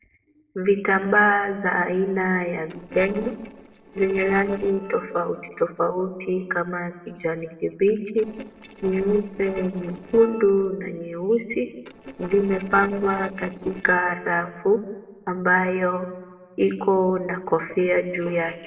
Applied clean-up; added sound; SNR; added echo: neural separator model SepFormer DNS4.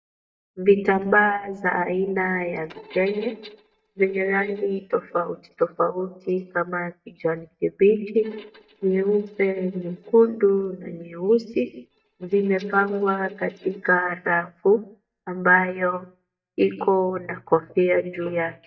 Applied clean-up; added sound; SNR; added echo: neural mask model DeepFilterNet 3.